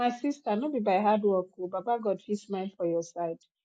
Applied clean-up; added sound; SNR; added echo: none; none; none; none.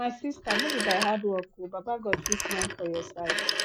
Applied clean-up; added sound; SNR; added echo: none; Telephone; 0 dB; none.